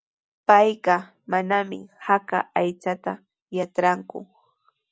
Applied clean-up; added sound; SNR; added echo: none; none; none; none.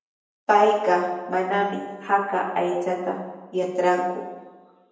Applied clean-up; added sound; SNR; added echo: none; none; none; reverberation time 1.0 s.